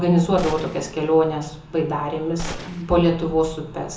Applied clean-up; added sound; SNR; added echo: none; Gunshot, gunfire; 14 dB; reverberation time 0.6 s.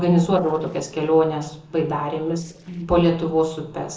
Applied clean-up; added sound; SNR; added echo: neural separator model SepFormer DNS4.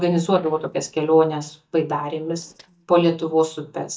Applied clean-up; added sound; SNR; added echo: neural mask model DeepFilterNet 3.